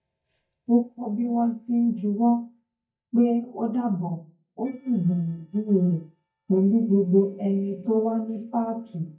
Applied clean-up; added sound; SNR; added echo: neural mask model DeepFilterNet 3.